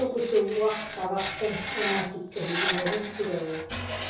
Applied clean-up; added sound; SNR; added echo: none; Screech; 5 dB; reverberation time 0.6 s.